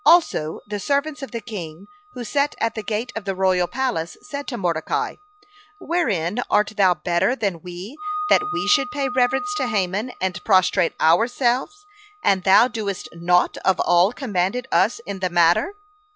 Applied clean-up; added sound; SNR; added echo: classical method log-MMSE.